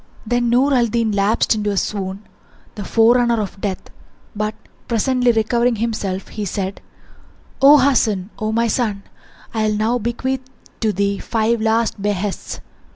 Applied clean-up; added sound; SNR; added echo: none; none; none; none.